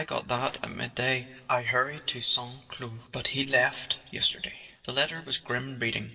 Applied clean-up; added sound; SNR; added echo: neural separator model SepFormer DNS4.